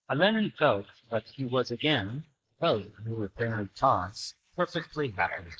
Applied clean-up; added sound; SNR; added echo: neural mask model Resemble Enhance denoiser.